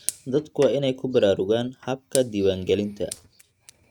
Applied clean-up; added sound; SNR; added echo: neural mask model RNNoise.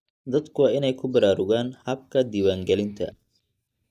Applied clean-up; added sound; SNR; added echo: neural mask model DeepFilterNet 3.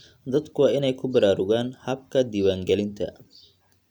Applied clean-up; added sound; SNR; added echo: none; none; none; none.